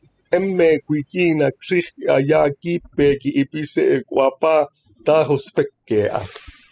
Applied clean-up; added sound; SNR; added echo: classical method spectral subtraction.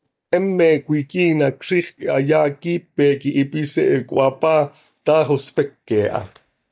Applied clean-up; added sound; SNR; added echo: neural mask model DeepFilterNet 3.